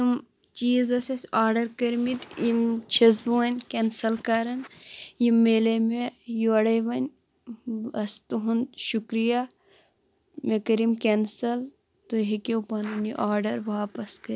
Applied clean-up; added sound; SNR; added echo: none; none; none; none.